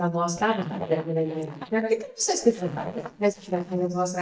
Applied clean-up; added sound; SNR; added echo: neural mask model DeepFilterNet 3.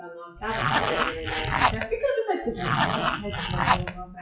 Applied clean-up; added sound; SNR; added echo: classical method WPE with log-MMSE.